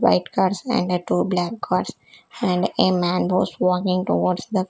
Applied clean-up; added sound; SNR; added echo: none; none; none; none.